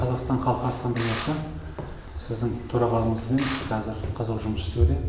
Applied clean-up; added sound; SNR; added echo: none; none; none; none.